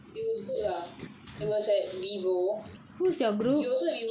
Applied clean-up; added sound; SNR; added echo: none; Cough; 20 dB; none.